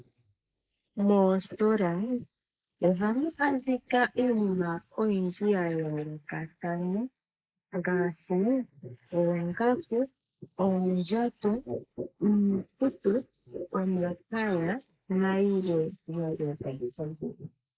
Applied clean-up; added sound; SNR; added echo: neural mask model Resemble Enhance denoiser.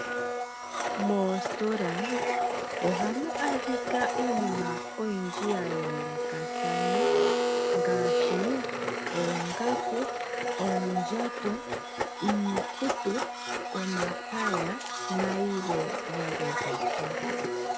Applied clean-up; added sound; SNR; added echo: none; Domestic sounds, home sounds; -3 dB; none.